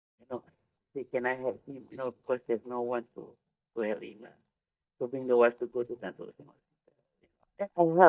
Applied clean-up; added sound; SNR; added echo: neural mask model DeepFilterNet 3.